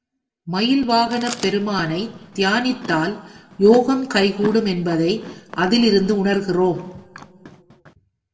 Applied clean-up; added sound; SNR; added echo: none; Chewing, mastication; 18 dB; reverberation time 1.0 s.